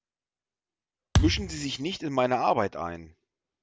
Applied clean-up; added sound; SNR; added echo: none; Thump, thud; -2 dB; none.